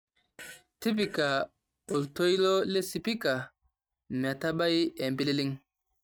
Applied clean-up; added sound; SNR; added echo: neural mask model RNNoise.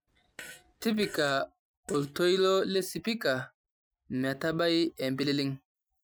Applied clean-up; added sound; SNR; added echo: classical method Wiener filter.